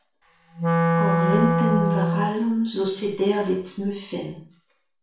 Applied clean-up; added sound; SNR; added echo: none; Wind instrument, woodwind instrument; -4 dB; reverberation time 0.5 s.